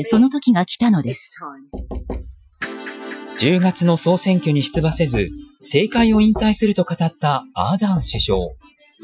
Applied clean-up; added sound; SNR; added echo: classical method Wiener filter.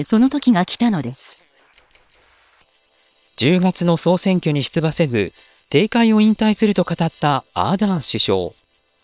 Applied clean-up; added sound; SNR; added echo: neural separator model SepFormer WHAM!.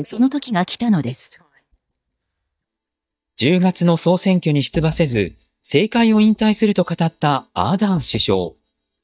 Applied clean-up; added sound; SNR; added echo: neural mask model DeepFilterNet 3.